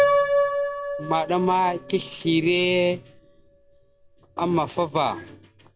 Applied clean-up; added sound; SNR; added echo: none; Piano; 3 dB; none.